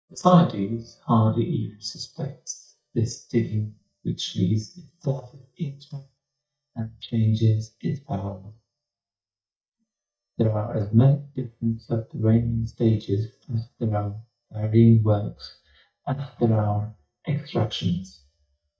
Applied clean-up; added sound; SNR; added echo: neural mask model DeepFilterNet 3.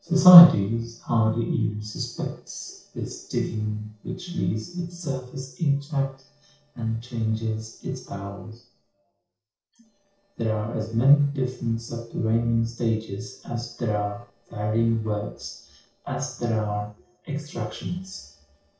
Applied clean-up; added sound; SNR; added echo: neural separator model SepFormer DNS4.